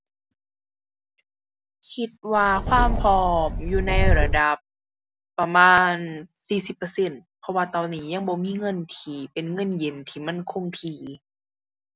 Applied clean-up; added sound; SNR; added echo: none; Subway, metro, underground; -3 dB; none.